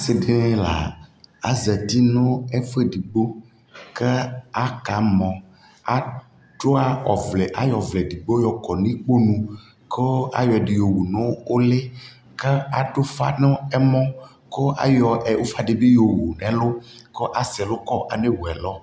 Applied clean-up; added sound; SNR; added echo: none; none; none; none.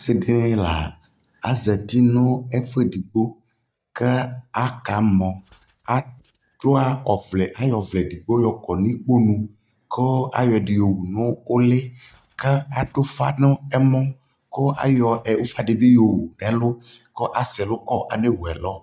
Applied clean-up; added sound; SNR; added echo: neural mask model DeepFilterNet 3.